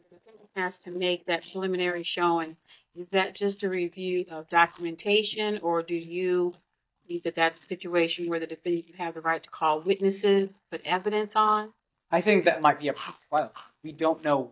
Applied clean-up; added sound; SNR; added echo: neural mask model DeepFilterNet 3.